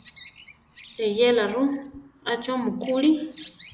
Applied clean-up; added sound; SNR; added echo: none; Bird vocalization, bird call, bird song; 16 dB; none.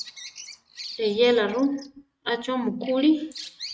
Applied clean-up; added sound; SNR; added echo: neural mask model RNNoise.